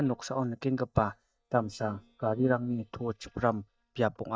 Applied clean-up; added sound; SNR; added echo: neural mask model DeepFilterNet 3.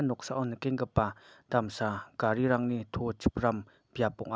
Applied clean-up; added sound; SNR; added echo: none; none; none; none.